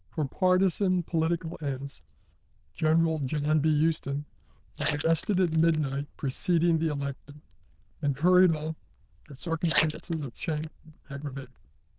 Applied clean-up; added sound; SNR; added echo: neural diffusion model UNIVERSE++.